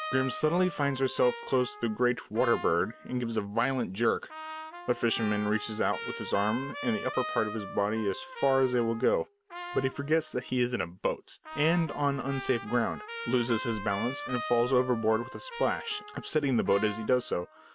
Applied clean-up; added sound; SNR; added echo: none; Trumpet; 12 dB; none.